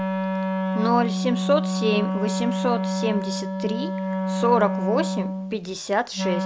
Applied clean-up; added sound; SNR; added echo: none; Wind instrument, woodwind instrument; 0 dB; none.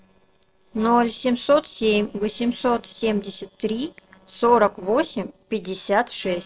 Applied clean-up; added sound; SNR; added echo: neural separator model SepFormer DNS4.